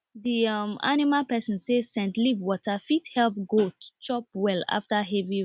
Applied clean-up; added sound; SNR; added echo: none; none; none; none.